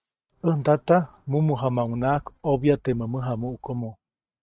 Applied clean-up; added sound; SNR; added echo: neural mask model RNNoise.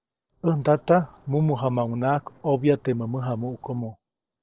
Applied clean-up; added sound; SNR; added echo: neural separator model SepFormer DNS4.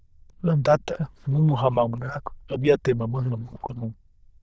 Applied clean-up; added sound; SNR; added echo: neural diffusion model UNIVERSE++.